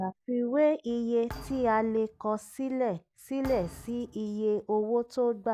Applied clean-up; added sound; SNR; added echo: none; Thump, thud; 18 dB; none.